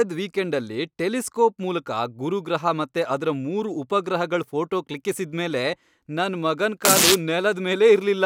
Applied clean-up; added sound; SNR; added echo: none; Domestic sounds, home sounds; -1 dB; none.